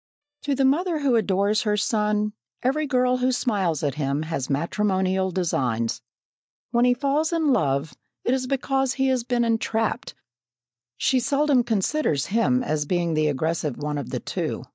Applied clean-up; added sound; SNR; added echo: neural mask model DeepFilterNet 3.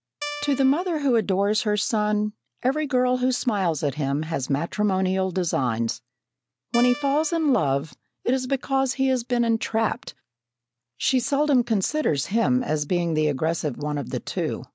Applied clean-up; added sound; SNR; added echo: none; Guitar; 12 dB; none.